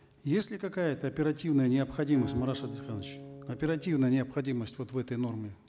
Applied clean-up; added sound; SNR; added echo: none; Acoustic guitar; 15 dB; none.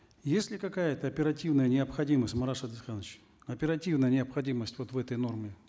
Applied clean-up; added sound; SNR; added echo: none; none; none; none.